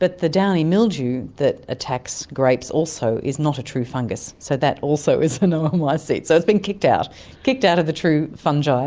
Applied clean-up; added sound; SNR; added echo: none; none; none; none.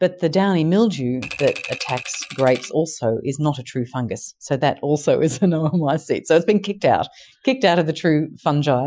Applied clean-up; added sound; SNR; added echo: classical method Wiener filter.